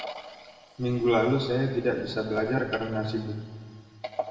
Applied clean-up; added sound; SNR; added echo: none; none; none; reverberation time 1.9 s.